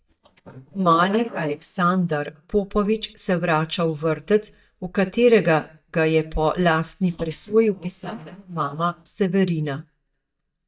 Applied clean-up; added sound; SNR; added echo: neural mask model DeepFilterNet 3.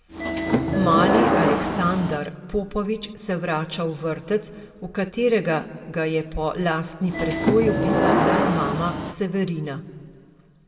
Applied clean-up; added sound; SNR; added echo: none; Subway, metro, underground / Sliding door; -3 dB; reverberation time 1.2 s.